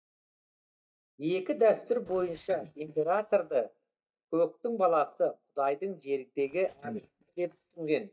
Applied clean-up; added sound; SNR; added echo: neural mask model DeepFilterNet 3.